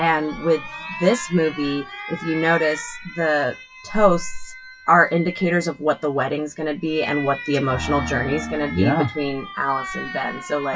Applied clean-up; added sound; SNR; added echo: classical method WPE with log-MMSE.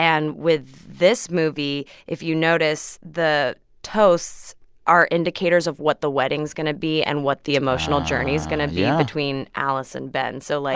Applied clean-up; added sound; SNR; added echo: none; none; none; none.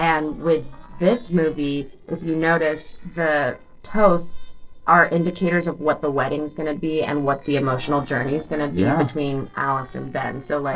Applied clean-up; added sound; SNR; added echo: neural separator model SepFormer DNS4.